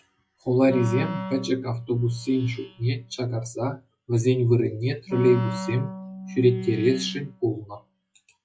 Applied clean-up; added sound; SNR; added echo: classical method log-MMSE.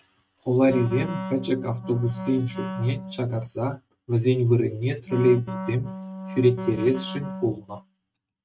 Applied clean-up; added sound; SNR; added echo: neural mask model RNNoise.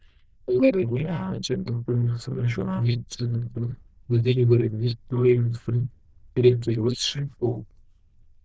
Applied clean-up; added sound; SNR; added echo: neural diffusion model UNIVERSE++.